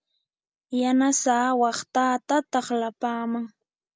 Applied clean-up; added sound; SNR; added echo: none; none; none; none.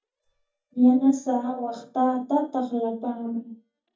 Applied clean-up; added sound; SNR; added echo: neural mask model DeepFilterNet 3.